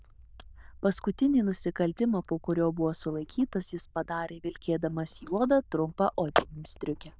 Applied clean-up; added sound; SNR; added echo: neural diffusion model UNIVERSE++.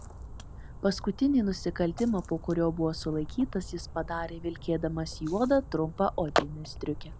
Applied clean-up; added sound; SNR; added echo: none; Splash, splatter; 12 dB; none.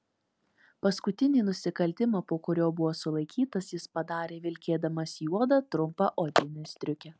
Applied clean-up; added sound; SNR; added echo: none; none; none; none.